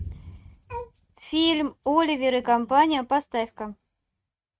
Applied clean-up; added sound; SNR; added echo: neural mask model RNNoise.